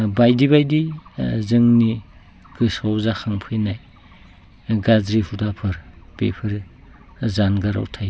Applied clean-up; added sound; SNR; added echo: none; none; none; none.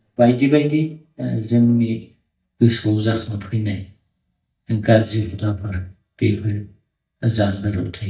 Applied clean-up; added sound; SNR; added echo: neural mask model DeepFilterNet 3.